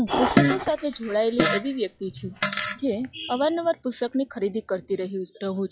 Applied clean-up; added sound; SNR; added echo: classical method log-MMSE.